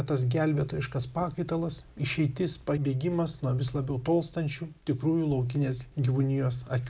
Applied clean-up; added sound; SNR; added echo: none; none; none; none.